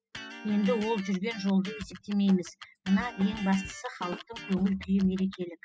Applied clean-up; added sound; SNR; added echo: classical method spectral subtraction.